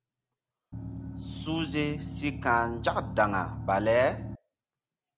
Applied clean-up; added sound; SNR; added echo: none; Engine; 7 dB; none.